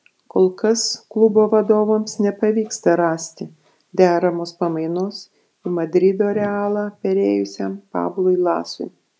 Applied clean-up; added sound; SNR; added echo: none; none; none; none.